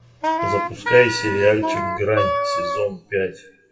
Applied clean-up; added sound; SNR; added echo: classical method WPE with log-MMSE.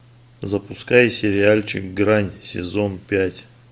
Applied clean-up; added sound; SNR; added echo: none; none; none; none.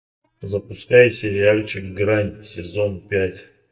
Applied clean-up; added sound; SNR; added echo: neural mask model DeepFilterNet 3.